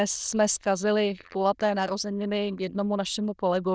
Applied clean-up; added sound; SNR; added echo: neural diffusion model UNIVERSE++.